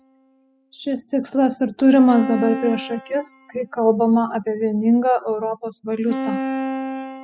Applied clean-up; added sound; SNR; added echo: classical method spectral subtraction.